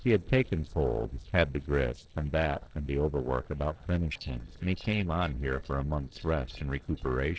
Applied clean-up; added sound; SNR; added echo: neural separator model SepFormer DNS4.